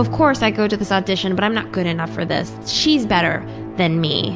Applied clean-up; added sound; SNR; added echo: none; Musical instrument; 11 dB; none.